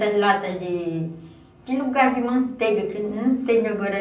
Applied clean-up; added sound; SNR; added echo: none; none; none; reverberation time 0.6 s.